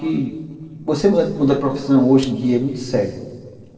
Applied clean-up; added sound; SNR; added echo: neural separator model SepFormer DNS4.